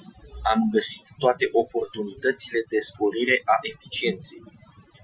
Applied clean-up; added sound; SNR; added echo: classical method Wiener filter.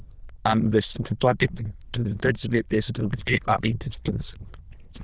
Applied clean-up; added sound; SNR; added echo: neural diffusion model UNIVERSE++.